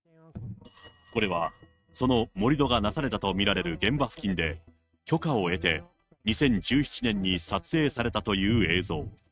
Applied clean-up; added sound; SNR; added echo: neural mask model RNNoise.